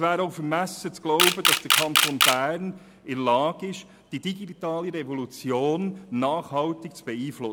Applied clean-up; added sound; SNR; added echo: none; Camera; -4 dB; none.